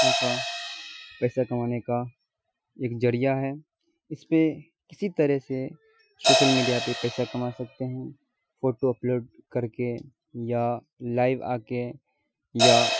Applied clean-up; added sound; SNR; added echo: classical method Wiener filter.